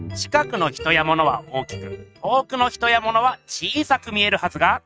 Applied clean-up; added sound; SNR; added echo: neural mask model RNNoise.